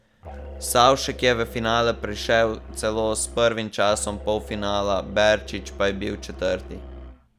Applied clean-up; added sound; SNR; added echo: none; Musical instrument; 14 dB; none.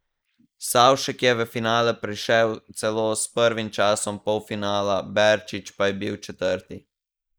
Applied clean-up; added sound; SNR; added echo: neural mask model Resemble Enhance denoiser.